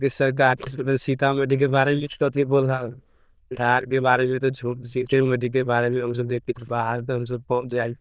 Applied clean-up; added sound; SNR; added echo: neural diffusion model UNIVERSE++.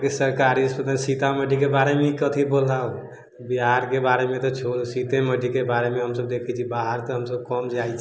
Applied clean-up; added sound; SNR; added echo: none; none; none; none.